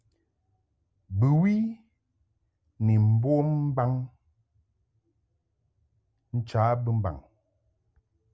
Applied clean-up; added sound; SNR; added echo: none; none; none; none.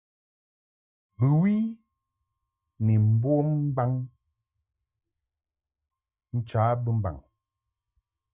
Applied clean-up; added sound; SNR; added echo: neural mask model DeepFilterNet 3.